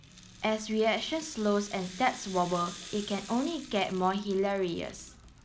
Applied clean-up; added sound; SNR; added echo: none; Rattle (instrument); 18 dB; none.